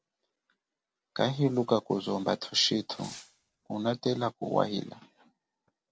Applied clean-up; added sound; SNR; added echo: neural separator model SepFormer DNS4.